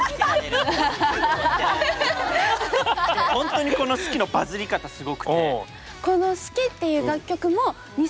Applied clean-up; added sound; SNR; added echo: none; none; none; none.